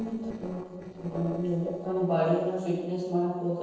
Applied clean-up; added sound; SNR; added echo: neural separator model SepFormer DNS4.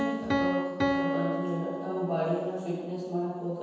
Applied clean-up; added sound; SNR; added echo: none; Piano; 0 dB; reverberation time 1.2 s.